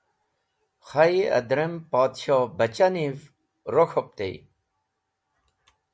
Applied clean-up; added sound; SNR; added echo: none; none; none; none.